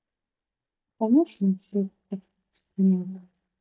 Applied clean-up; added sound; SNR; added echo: neural mask model DeepFilterNet 3.